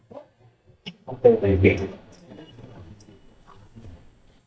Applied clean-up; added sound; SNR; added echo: neural mask model DeepFilterNet 3.